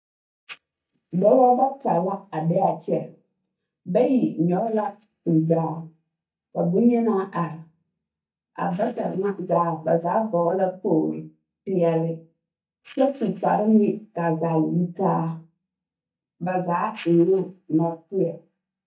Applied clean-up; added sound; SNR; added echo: neural mask model DeepFilterNet 3.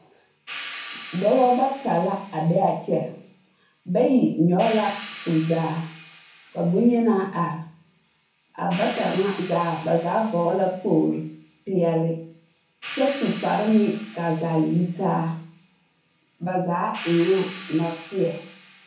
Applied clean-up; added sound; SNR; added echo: none; Hi-hat; 16 dB; reverberation time 0.5 s.